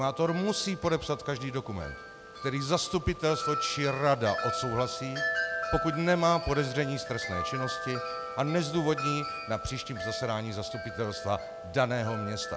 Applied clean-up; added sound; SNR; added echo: none; Wind chime; 6 dB; none.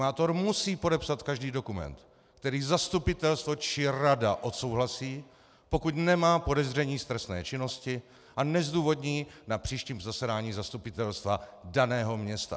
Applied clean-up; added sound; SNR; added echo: none; none; none; none.